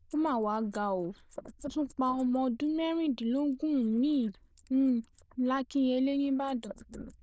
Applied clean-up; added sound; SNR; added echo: neural diffusion model UNIVERSE++.